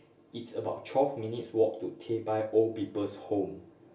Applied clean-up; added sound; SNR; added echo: none; none; none; reverberation time 0.2 s.